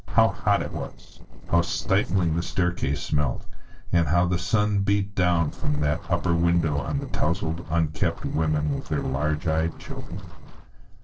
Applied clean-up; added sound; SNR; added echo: neural separator model SepFormer DNS4.